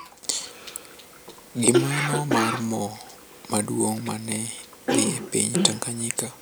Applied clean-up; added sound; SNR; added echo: none; Cough; 4 dB; none.